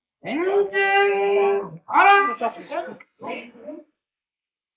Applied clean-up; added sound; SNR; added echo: neural mask model Resemble Enhance denoiser.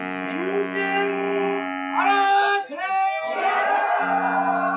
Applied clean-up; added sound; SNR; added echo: classical method log-MMSE.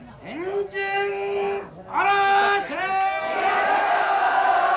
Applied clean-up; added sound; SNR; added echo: none; none; none; none.